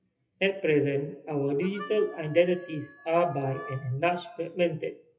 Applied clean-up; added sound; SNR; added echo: classical method WPE with log-MMSE.